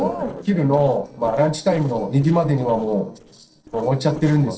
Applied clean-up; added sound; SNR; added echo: neural separator model SepFormer DNS4.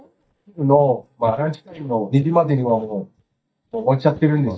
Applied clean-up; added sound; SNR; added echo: neural mask model DeepFilterNet 3.